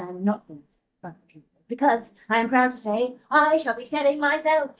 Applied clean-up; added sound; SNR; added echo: neural mask model DeepFilterNet 3.